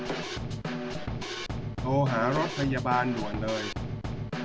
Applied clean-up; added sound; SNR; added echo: none; Snare drum / Drum kit; 2 dB; none.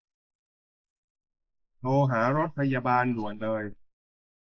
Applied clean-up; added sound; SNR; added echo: neural mask model Resemble Enhance denoiser.